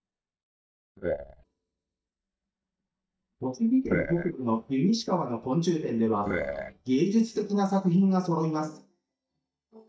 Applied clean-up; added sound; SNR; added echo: neural mask model DeepFilterNet 3.